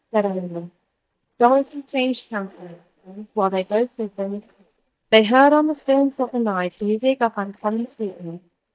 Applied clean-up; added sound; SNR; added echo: neural mask model DeepFilterNet 3.